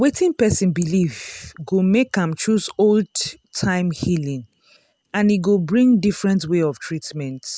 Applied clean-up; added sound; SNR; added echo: none; none; none; none.